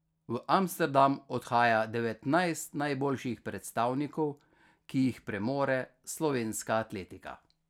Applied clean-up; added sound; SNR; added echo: none; none; none; none.